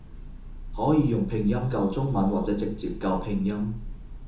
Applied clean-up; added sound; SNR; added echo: none; Bird / Breathing; 10 dB; reverberation time 1.0 s.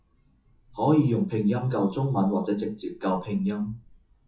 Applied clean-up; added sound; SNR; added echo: classical method WPE with log-MMSE.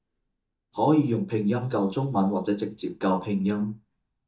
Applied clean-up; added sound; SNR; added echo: neural mask model DeepFilterNet 3.